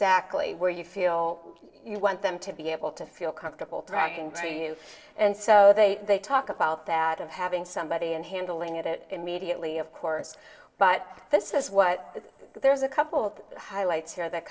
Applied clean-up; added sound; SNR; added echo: neural separator model SepFormer DNS4.